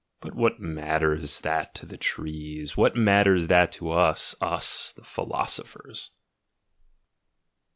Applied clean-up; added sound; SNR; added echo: none; none; none; none.